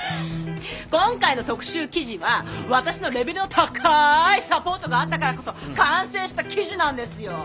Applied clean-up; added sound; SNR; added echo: none; Electric guitar; 13 dB; none.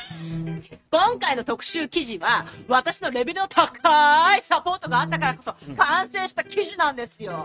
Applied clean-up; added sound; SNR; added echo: neural mask model RNNoise.